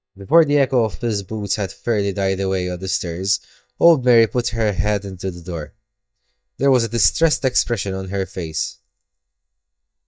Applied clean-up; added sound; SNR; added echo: neural mask model DeepFilterNet 3.